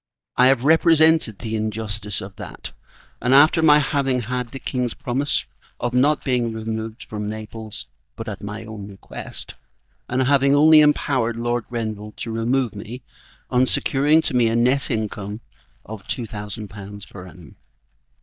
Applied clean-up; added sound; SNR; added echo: neural mask model DeepFilterNet 3.